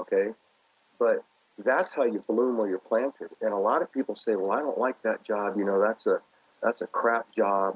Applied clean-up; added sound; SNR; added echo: none; none; none; none.